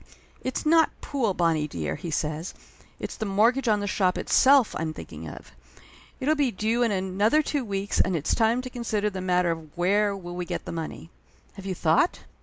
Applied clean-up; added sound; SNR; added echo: none; none; none; none.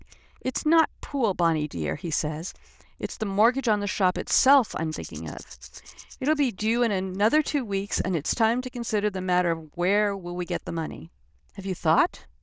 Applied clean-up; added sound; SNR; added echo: neural diffusion model UNIVERSE++.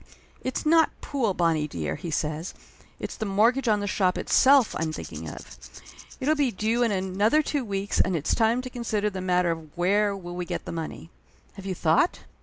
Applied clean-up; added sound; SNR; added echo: none; Rattle / Rattle (instrument); 19 dB; none.